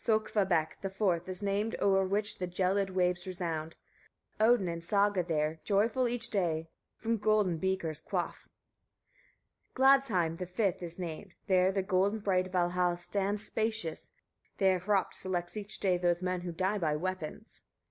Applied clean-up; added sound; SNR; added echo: none; none; none; none.